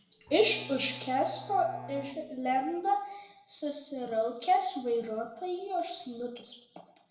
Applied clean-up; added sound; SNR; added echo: none; Bowed string instrument; 17 dB; reverberation time 0.7 s.